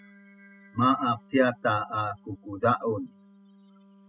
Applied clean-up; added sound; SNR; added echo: classical method spectral subtraction.